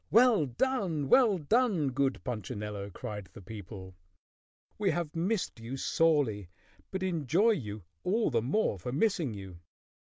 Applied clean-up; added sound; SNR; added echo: none; none; none; none.